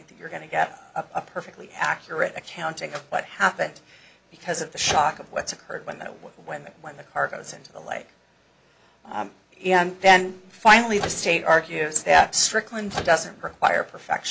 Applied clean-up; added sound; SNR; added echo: none; Microwave oven; 11 dB; none.